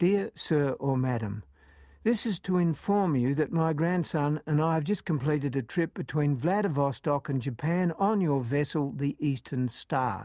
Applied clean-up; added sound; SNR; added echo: none; none; none; none.